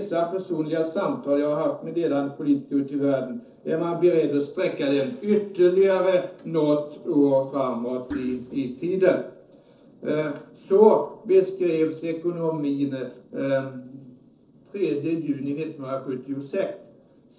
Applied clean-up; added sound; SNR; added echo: neural separator model SepFormer DNS4.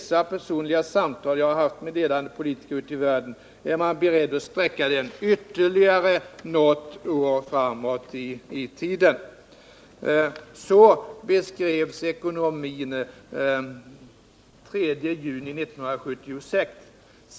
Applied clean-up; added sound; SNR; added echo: none; none; none; none.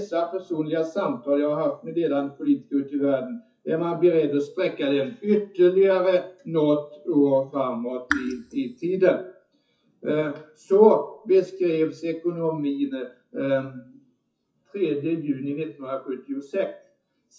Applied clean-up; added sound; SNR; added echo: classical method WPE with log-MMSE.